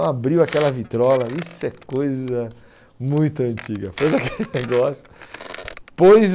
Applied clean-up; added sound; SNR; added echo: none; Squeak; 18 dB; none.